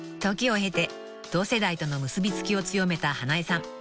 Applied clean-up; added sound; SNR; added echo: none; none; none; none.